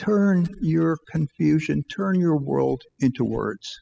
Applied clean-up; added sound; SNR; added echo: classical method spectral subtraction.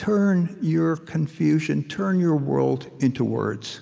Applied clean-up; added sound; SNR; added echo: none; none; none; none.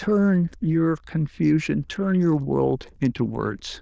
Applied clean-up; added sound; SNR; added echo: neural diffusion model UNIVERSE++.